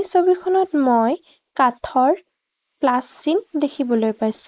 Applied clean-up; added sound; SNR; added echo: neural mask model Resemble Enhance denoiser.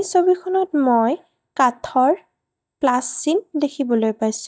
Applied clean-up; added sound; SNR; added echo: neural mask model DeepFilterNet 3.